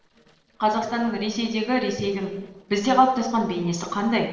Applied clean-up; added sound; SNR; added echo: neural separator model SepFormer DNS4.